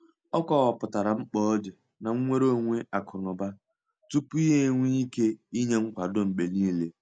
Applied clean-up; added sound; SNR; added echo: none; none; none; none.